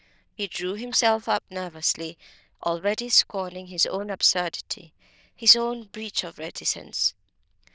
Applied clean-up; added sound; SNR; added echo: neural diffusion model UNIVERSE++.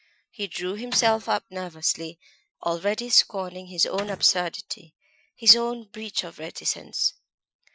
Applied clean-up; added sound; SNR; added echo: classical method Wiener filter.